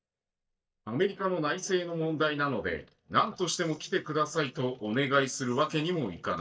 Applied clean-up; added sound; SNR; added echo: neural mask model DeepFilterNet 3.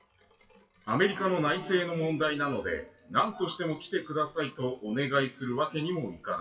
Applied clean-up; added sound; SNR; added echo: classical method WPE with log-MMSE.